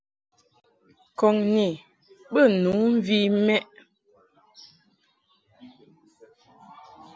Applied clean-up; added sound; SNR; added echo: none; none; none; none.